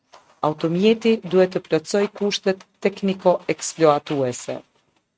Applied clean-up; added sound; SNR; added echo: neural mask model RNNoise.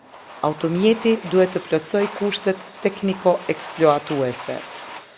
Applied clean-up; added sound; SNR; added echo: none; Domestic sounds, home sounds; 15 dB; none.